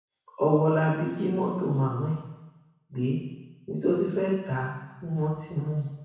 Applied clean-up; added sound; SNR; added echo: none; none; none; reverberation time 1.0 s.